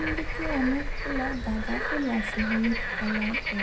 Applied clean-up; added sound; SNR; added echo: none; Bird / Frog; 0 dB; reverberation time 0.3 s.